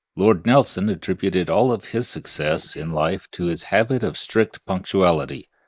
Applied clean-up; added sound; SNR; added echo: neural mask model Resemble Enhance denoiser.